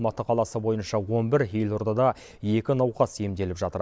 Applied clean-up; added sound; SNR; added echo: none; none; none; none.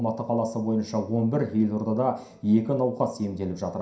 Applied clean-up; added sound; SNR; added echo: none; none; none; reverberation time 0.5 s.